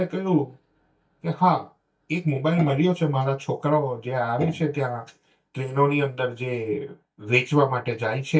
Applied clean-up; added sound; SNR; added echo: neural mask model DeepFilterNet 3.